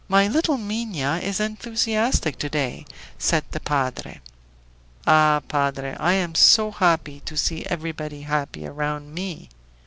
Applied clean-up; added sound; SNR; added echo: none; Insect; 14 dB; none.